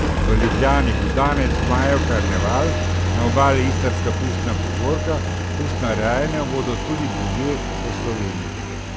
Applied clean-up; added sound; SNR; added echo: none; Engine; -2 dB; none.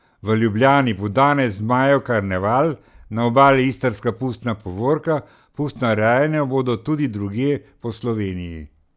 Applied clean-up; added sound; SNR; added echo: none; none; none; none.